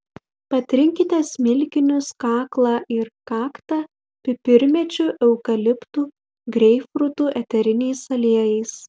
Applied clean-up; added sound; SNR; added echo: none; none; none; none.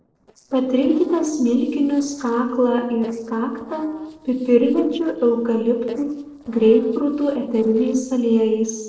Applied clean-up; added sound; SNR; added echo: neural separator model SepFormer DNS4.